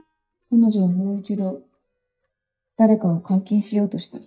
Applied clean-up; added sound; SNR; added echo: neural mask model DeepFilterNet 3.